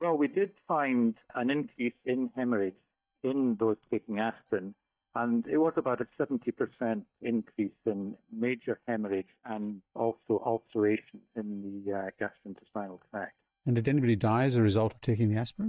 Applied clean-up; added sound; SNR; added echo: neural mask model DeepFilterNet 3.